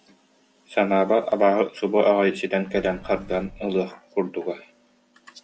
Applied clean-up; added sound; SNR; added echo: none; Sliding door; 20 dB; none.